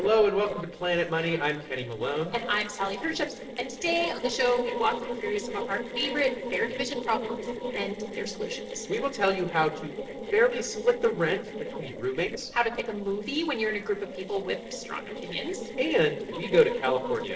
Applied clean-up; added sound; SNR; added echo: neural separator model SepFormer DNS4.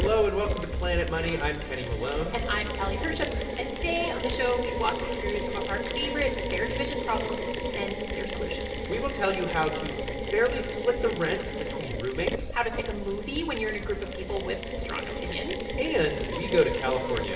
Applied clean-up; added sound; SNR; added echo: none; Mechanisms; 4 dB; reverberation time 1.1 s.